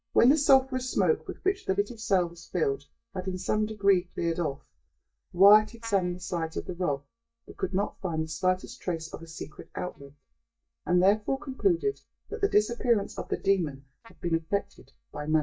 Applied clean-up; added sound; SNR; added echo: neural mask model DeepFilterNet 3.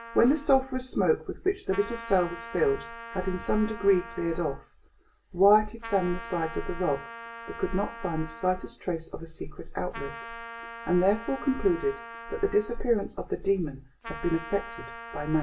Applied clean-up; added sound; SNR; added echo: none; Trumpet; 15 dB; reverberation time 0.2 s.